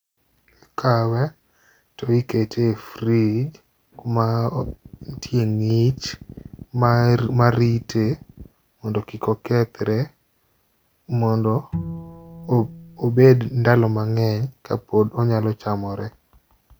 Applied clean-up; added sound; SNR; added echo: none; Bowed string instrument; 14 dB; none.